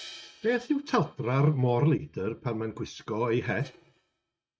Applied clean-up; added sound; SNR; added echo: neural mask model RNNoise.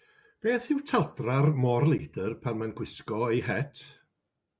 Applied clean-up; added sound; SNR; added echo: none; none; none; none.